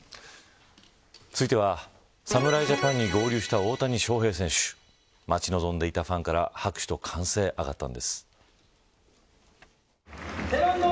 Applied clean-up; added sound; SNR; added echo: none; none; none; none.